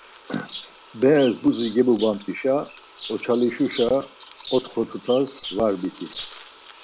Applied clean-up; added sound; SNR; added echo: none; Bird vocalization, bird call, bird song; 17 dB; none.